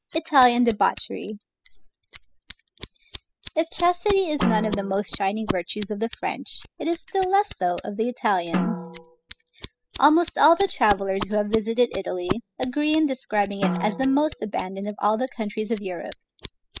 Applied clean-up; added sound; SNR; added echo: classical method spectral subtraction.